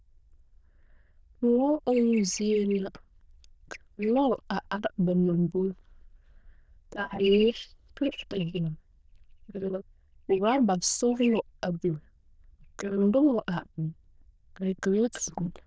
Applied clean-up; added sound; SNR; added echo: neural diffusion model UNIVERSE++.